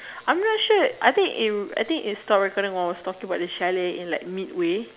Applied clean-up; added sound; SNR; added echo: none; none; none; none.